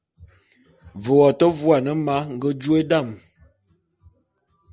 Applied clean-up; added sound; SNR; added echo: none; none; none; none.